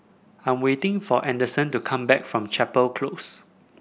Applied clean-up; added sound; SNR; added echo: none; none; none; none.